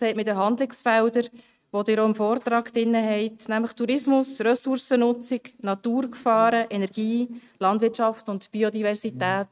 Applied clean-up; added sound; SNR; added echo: neural mask model RNNoise.